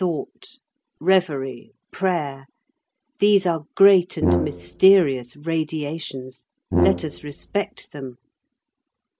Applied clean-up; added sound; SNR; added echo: none; Brass instrument; 2 dB; none.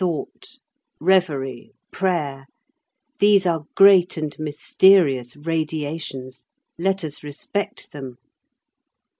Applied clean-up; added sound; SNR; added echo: none; none; none; none.